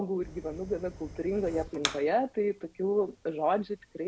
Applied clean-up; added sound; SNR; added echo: none; Fire; 12 dB; none.